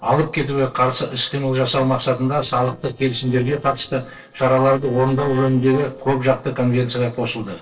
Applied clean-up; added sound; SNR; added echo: neural separator model SepFormer DNS4.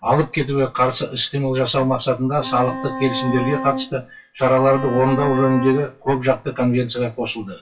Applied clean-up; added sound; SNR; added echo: classical method WPE with log-MMSE.